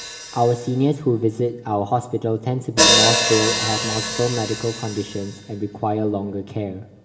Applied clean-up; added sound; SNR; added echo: none; Hi-hat; 2 dB; reverberation time 1.8 s.